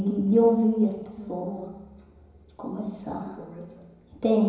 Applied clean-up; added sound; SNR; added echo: none; none; none; reverberation time 1.0 s.